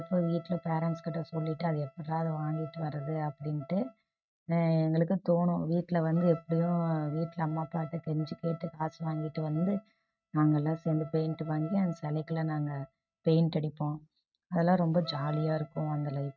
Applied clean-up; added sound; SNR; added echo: neural mask model RNNoise.